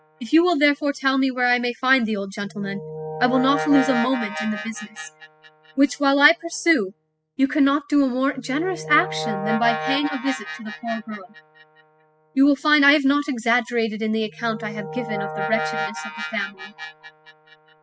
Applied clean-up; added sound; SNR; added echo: classical method spectral subtraction.